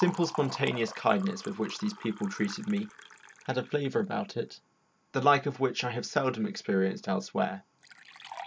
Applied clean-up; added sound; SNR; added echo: none; Liquid; 17 dB; none.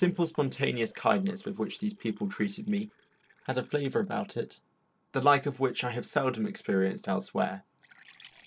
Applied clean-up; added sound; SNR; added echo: neural separator model SepFormer DNS4.